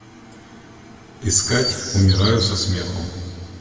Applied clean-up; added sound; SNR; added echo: none; Chirp, tweet; 11 dB; reverberation time 2.2 s.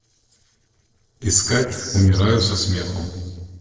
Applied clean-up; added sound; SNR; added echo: neural separator model SepFormer DNS4.